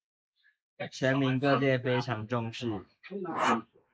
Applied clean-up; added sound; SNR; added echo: neural mask model Resemble Enhance denoiser.